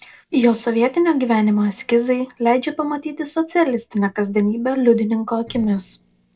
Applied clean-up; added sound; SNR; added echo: neural separator model SepFormer DNS4.